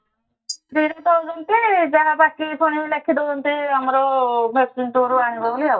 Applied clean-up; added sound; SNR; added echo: neural mask model DeepFilterNet 3.